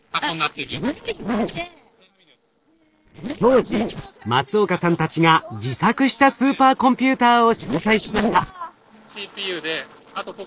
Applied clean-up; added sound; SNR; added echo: neural separator model SepFormer DNS4.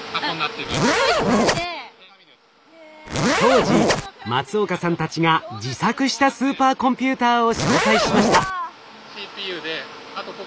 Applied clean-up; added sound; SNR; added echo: none; Zipper (clothing); -4 dB; none.